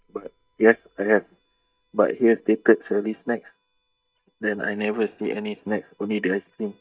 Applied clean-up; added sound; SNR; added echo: neural mask model DeepFilterNet 3.